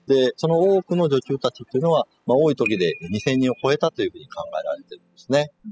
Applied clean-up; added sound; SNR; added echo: classical method spectral subtraction.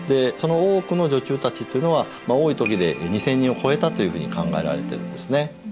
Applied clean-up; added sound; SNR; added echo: none; none; none; none.